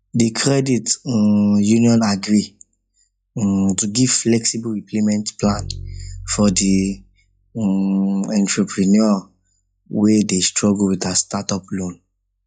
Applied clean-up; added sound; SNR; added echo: classical method log-MMSE.